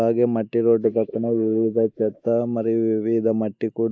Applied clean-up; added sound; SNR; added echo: neural mask model Resemble Enhance denoiser.